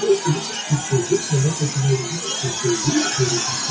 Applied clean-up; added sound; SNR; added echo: classical method WPE with log-MMSE.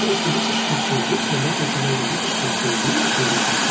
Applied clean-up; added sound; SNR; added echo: none; Hiss; -5 dB; reverberation time 0.1 s.